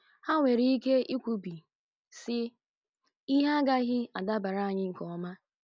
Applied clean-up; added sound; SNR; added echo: none; none; none; none.